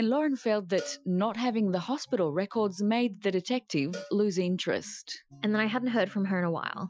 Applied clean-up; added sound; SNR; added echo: classical method Wiener filter.